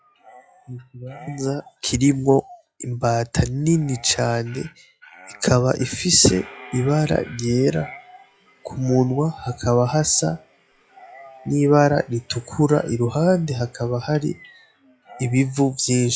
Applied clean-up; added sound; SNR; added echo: classical method log-MMSE.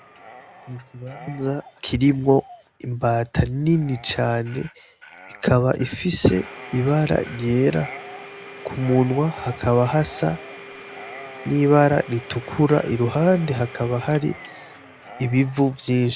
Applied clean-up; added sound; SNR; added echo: none; Domestic sounds, home sounds + Dog; 18 dB; none.